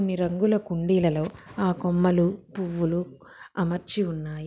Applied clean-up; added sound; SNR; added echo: none; none; none; none.